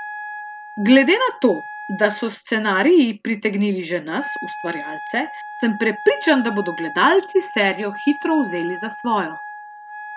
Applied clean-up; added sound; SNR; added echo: none; Wind instrument, woodwind instrument; 13 dB; none.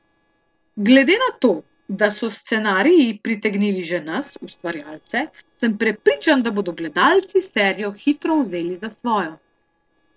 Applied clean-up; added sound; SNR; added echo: neural separator model SepFormer DNS4.